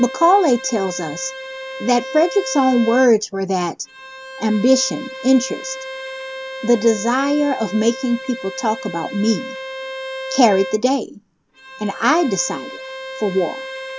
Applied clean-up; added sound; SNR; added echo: none; Bowed string instrument; 12 dB; none.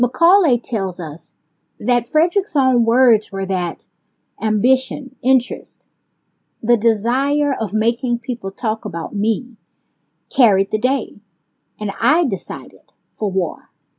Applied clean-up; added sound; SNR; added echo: none; none; none; none.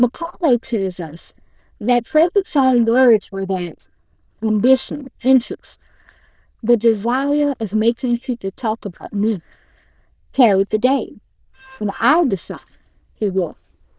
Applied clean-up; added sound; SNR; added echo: neural diffusion model UNIVERSE++.